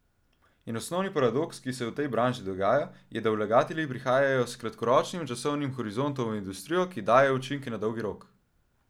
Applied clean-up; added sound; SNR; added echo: none; none; none; none.